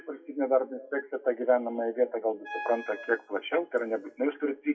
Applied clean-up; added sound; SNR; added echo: classical method WPE with log-MMSE.